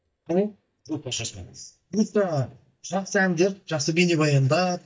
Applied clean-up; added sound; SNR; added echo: neural mask model DeepFilterNet 3.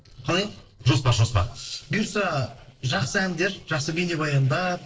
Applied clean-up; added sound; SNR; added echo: neural separator model SepFormer DNS4.